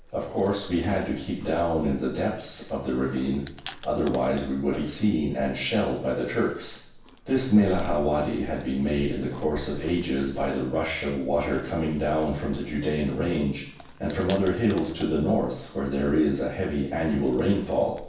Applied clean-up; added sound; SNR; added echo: none; Chewing, mastication; 16 dB; reverberation time 0.7 s.